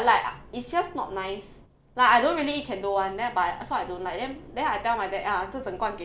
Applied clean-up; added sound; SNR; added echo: none; none; none; none.